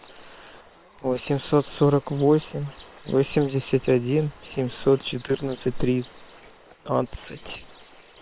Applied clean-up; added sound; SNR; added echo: neural separator model SepFormer WHAM!.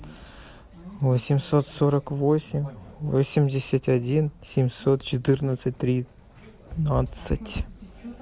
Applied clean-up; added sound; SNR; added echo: none; none; none; none.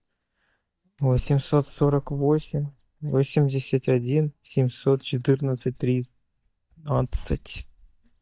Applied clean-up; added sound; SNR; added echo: neural mask model DeepFilterNet 3.